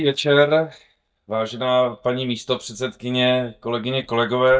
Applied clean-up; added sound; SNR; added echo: neural mask model DeepFilterNet 3.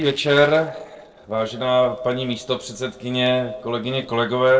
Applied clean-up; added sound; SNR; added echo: neural separator model SepFormer DNS4.